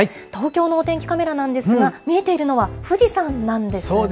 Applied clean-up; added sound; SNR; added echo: none; none; none; none.